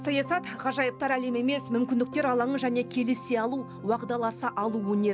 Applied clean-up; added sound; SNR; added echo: none; none; none; none.